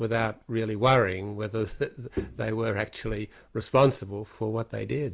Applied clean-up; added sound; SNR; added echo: none; Bowed string instrument; 13 dB; none.